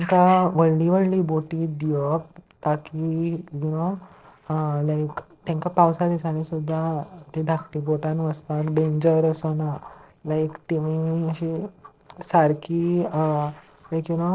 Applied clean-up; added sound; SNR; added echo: neural separator model SepFormer DNS4.